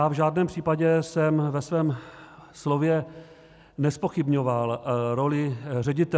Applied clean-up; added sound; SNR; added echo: none; none; none; none.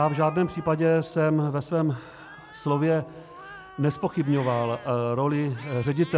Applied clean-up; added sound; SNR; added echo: none; Cat; 20 dB; none.